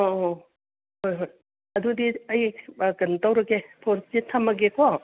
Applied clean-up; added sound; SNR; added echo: none; none; none; none.